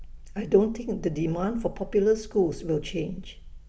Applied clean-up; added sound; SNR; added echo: none; none; none; none.